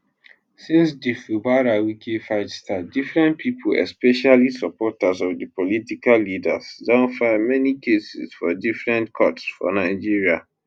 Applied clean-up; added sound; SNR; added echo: none; none; none; none.